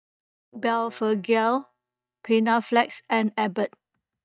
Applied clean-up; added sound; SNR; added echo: neural mask model DeepFilterNet 3.